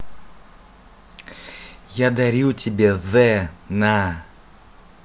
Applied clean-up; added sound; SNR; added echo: none; none; none; none.